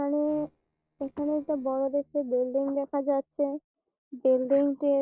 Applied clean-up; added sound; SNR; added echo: neural separator model SepFormer DNS4.